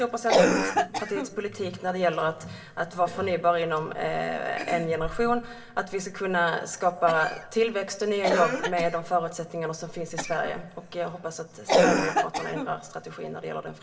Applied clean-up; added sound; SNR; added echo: none; Cough; 2 dB; reverberation time 0.8 s.